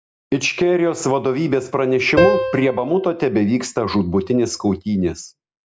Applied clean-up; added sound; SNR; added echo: none; Piano; 5 dB; none.